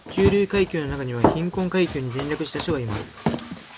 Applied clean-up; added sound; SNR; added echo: none; Run; 4 dB; none.